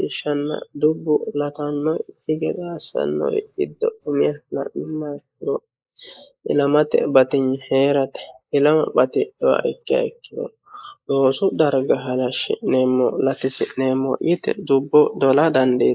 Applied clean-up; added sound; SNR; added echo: neural mask model Resemble Enhance denoiser.